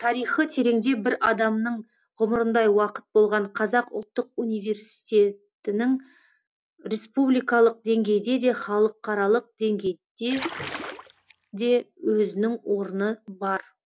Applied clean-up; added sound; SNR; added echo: none; Splash, splatter; 11 dB; none.